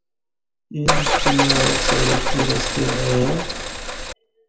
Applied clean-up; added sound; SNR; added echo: none; Car; -4 dB; reverberation time 0.8 s.